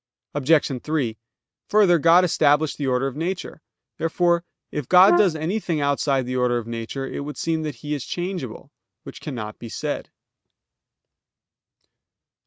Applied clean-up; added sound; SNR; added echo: neural mask model RNNoise.